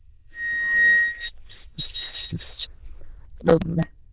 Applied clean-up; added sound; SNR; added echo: neural diffusion model UNIVERSE++.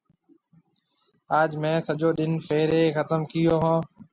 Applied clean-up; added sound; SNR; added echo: none; none; none; none.